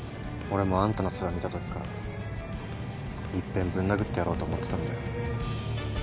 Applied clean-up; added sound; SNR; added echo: none; none; none; none.